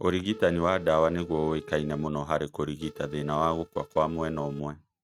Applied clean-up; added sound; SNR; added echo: neural mask model RNNoise.